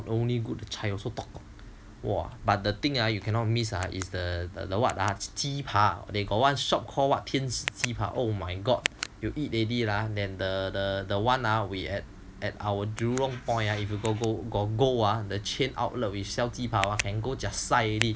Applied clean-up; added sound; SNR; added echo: none; Tick; 15 dB; none.